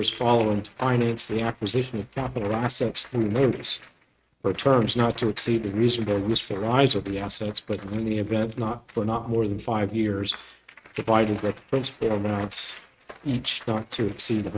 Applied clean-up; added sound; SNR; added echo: neural mask model RNNoise.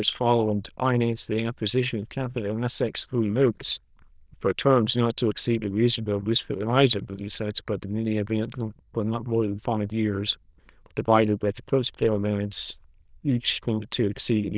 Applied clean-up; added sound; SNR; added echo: neural diffusion model UNIVERSE++.